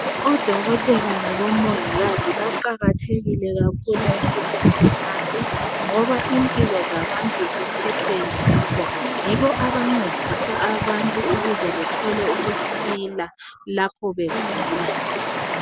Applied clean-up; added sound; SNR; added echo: none; Stream; 2 dB; none.